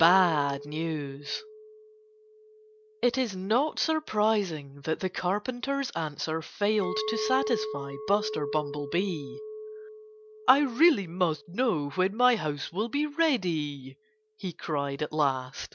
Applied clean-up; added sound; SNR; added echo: none; Chink, clink; 12 dB; none.